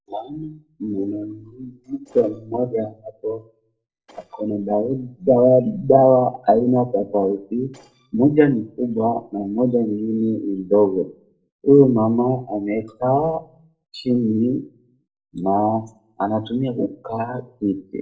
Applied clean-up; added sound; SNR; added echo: neural separator model SepFormer DNS4.